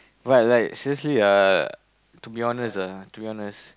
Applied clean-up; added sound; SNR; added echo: none; none; none; none.